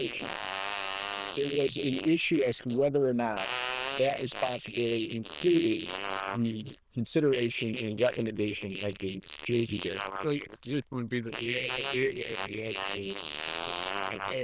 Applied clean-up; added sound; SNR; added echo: neural diffusion model UNIVERSE++.